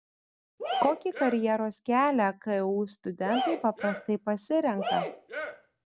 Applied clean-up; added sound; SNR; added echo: none; Cheering; 5 dB; none.